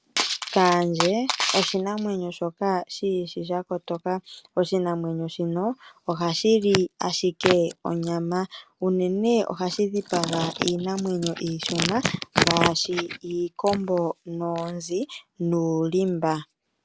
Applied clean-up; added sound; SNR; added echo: none; none; none; none.